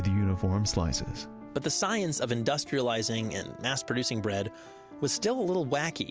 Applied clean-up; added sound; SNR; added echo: none; none; none; none.